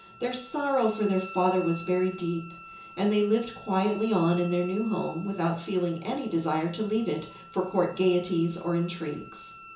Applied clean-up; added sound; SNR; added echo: none; Wind instrument, woodwind instrument; 18 dB; reverberation time 0.6 s.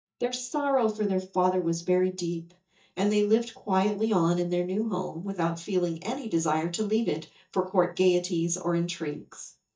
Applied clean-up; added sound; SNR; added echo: neural mask model DeepFilterNet 3.